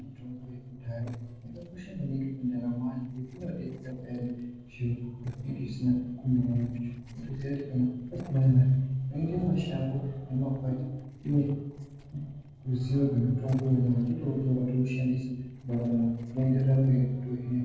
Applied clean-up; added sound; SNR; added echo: neural separator model SepFormer DNS4.